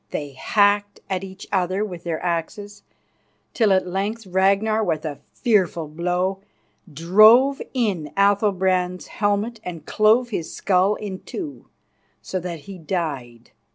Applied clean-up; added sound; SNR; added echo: none; none; none; none.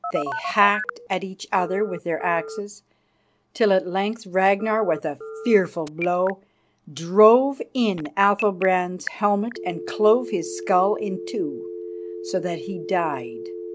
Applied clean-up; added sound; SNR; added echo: none; Telephone; 12 dB; none.